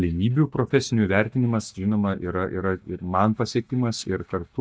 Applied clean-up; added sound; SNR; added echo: neural mask model DeepFilterNet 3.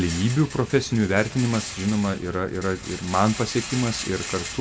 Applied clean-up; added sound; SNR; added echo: none; Rattle; 12 dB; reverberation time 1.7 s.